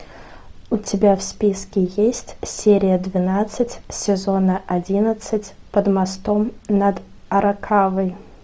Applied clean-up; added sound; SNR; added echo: none; none; none; none.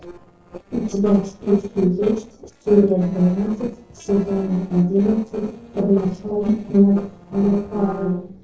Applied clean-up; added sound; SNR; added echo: neural separator model SepFormer DNS4.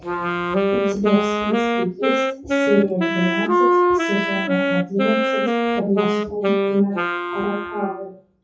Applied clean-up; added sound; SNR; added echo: classical method WPE with log-MMSE.